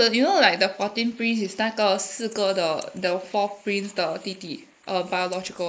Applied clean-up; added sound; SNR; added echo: neural mask model Resemble Enhance denoiser.